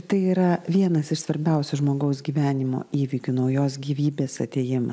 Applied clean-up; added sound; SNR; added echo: none; none; none; none.